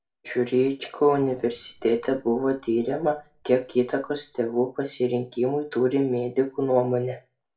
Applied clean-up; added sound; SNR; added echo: neural separator model SepFormer DNS4.